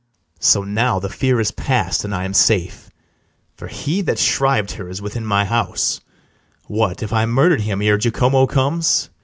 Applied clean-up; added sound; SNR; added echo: none; none; none; none.